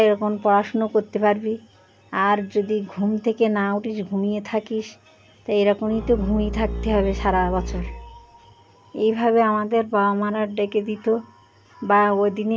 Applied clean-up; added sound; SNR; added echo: none; Bowed string instrument; 8 dB; none.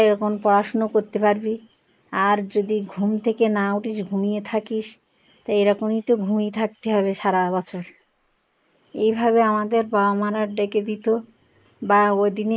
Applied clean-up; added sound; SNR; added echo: neural mask model Resemble Enhance denoiser.